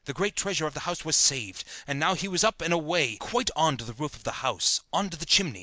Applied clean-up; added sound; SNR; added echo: none; none; none; none.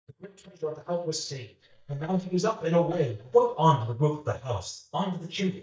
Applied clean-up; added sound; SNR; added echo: neural mask model DeepFilterNet 3.